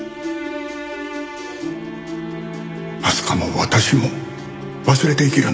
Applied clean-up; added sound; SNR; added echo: none; Wind instrument, woodwind instrument; 17 dB; none.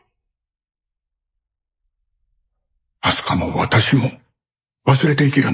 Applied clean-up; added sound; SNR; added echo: neural mask model Resemble Enhance denoiser.